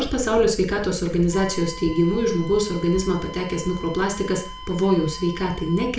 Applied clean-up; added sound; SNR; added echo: none; Wind instrument, woodwind instrument; 17 dB; reverberation time 0.4 s.